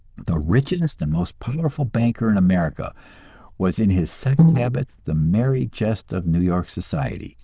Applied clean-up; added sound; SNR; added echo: neural diffusion model UNIVERSE++.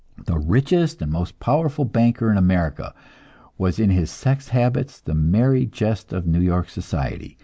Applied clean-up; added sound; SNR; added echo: none; none; none; none.